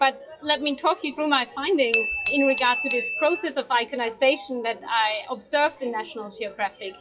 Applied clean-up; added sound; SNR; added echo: classical method WPE with log-MMSE.